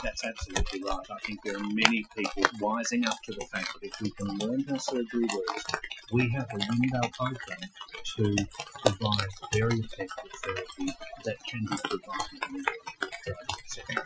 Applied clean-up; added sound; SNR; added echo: classical method Wiener filter.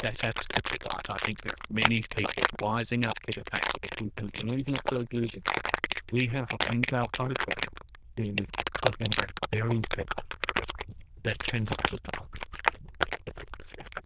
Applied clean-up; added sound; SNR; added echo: neural diffusion model UNIVERSE++.